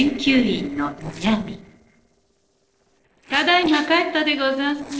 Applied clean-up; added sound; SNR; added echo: neural separator model SepFormer DNS4.